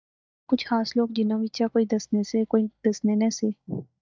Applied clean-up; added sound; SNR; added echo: neural mask model DeepFilterNet 3.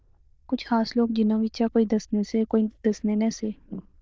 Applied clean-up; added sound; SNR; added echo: neural diffusion model UNIVERSE++.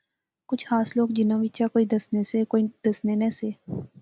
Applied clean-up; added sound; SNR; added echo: none; none; none; none.